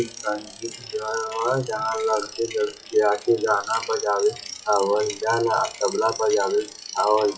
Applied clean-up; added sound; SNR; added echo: classical method WPE with log-MMSE.